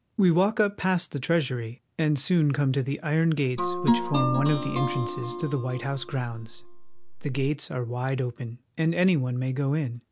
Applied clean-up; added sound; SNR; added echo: none; Guitar; 4 dB; none.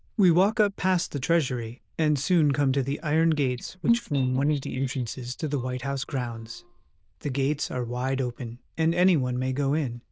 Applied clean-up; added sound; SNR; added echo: neural diffusion model UNIVERSE++.